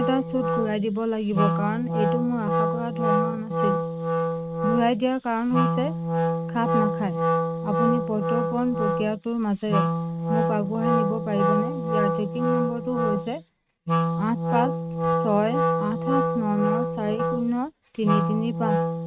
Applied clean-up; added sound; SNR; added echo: neural mask model RNNoise.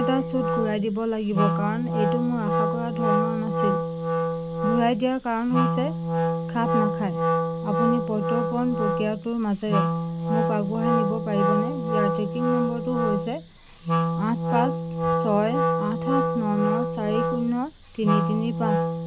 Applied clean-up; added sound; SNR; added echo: none; Wind instrument, woodwind instrument; -1 dB; none.